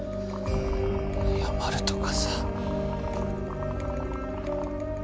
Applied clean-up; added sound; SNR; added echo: none; Liquid; 16 dB; none.